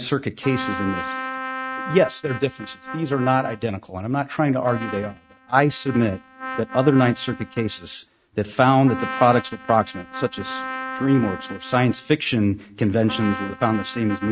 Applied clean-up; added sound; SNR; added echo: neural mask model RNNoise.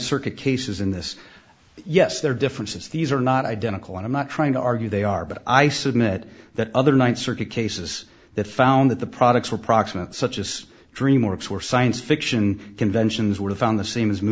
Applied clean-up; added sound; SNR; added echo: none; none; none; none.